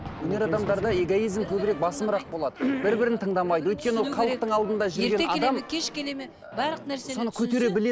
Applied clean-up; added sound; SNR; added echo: none; Thunder + Brass instrument; 16 dB; none.